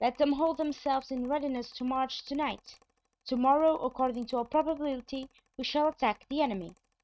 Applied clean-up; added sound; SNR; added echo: neural mask model RNNoise.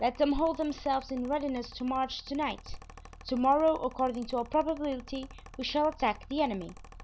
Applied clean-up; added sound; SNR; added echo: none; Mechanical fan; 18 dB; none.